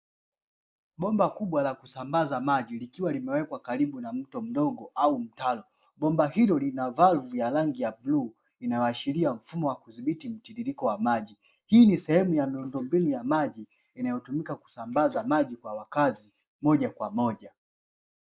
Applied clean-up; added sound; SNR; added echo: neural mask model Resemble Enhance denoiser.